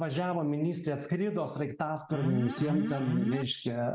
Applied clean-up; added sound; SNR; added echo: none; Alarm; 2 dB; none.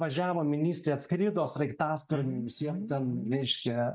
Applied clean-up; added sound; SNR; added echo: neural mask model DeepFilterNet 3.